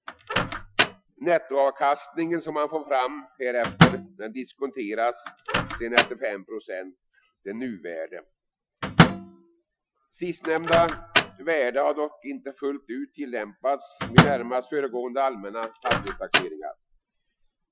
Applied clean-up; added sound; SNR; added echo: classical method Wiener filter.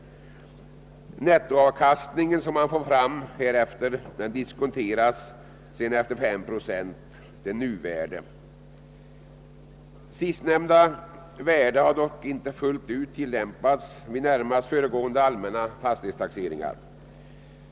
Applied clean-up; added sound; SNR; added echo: none; none; none; none.